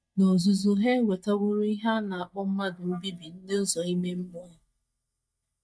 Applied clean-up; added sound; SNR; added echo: neural mask model DeepFilterNet 3.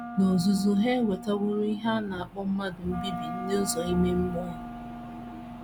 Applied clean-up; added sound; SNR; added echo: none; Wind instrument, woodwind instrument; 11 dB; none.